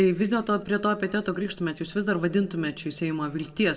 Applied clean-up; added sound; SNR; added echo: none; none; none; reverberation time 0.7 s.